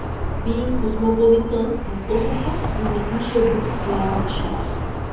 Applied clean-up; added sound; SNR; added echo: none; Traffic noise, roadway noise; 2 dB; reverberation time 1.3 s.